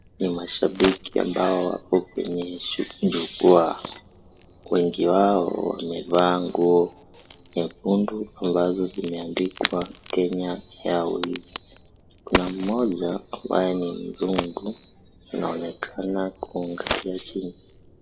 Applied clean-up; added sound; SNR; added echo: none; Crack; 13 dB; reverberation time 0.7 s.